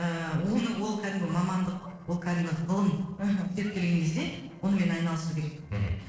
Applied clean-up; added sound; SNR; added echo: neural separator model SepFormer DNS4.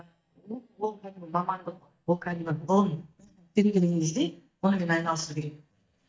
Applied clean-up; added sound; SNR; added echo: neural mask model DeepFilterNet 3.